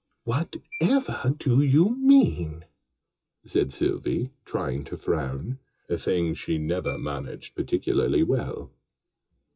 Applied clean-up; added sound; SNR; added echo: classical method WPE with log-MMSE.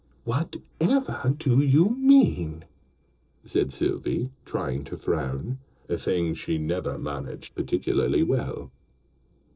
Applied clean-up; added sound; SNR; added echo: neural separator model SepFormer DNS4.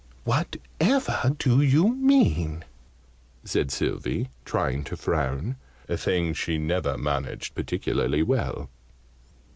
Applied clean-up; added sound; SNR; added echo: none; none; none; none.